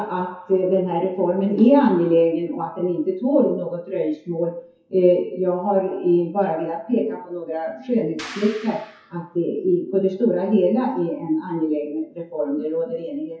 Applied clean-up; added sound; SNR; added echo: classical method WPE with log-MMSE.